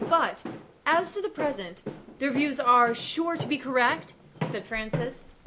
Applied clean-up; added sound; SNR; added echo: none; Walk, footsteps; 11 dB; none.